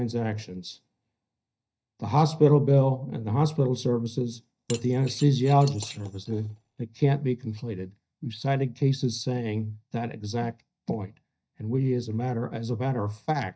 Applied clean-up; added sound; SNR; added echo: neural mask model DeepFilterNet 3.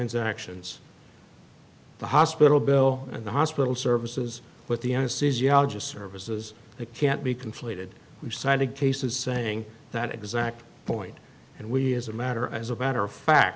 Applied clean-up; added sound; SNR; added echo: none; none; none; none.